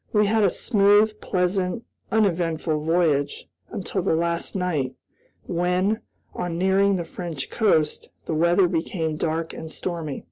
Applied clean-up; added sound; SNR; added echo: none; none; none; none.